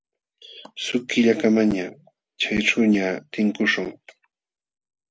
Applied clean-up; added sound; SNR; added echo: none; none; none; none.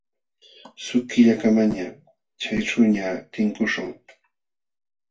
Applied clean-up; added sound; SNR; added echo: none; none; none; reverberation time 0.2 s.